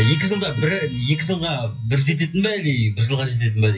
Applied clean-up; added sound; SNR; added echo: classical method WPE with log-MMSE.